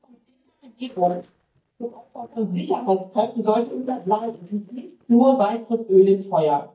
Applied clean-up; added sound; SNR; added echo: neural mask model DeepFilterNet 3.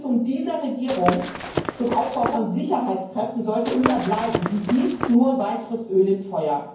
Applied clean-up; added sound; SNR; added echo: none; Walk, footsteps / Run; 6 dB; reverberation time 0.9 s.